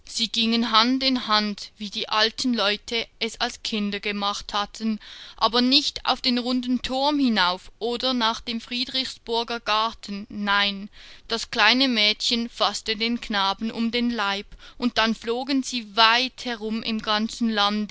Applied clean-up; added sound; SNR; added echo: none; none; none; none.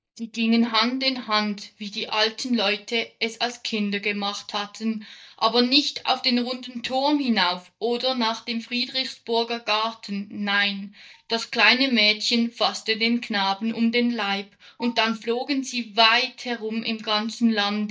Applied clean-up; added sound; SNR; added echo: neural mask model DeepFilterNet 3.